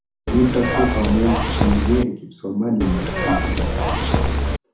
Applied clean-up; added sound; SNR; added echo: none; Zipper (clothing) / Telephone; -2 dB; reverberation time 0.6 s.